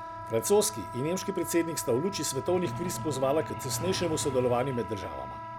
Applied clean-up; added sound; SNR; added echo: none; Truck + Wind instrument, woodwind instrument; 9 dB; none.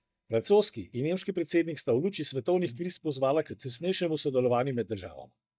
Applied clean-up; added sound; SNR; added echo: neural mask model DeepFilterNet 3.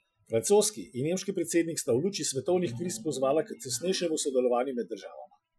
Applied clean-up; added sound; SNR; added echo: classical method Wiener filter.